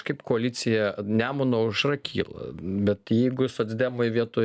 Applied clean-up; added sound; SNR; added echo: none; none; none; none.